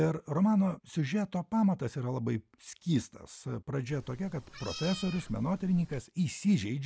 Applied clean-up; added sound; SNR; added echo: none; Meow; 14 dB; none.